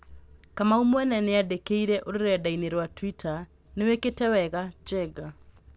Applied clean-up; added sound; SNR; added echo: none; none; none; none.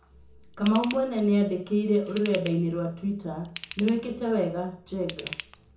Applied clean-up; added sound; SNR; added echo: none; Ratchet, pawl / Tools; 16 dB; reverberation time 0.5 s.